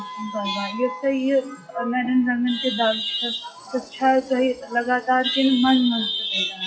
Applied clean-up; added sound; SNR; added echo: classical method WPE with log-MMSE.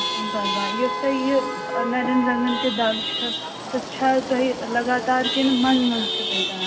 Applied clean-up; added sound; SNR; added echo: none; Chatter / Traffic noise, roadway noise / Vehicle horn, car horn, honking / Engine; 4 dB; reverberation time 0.4 s.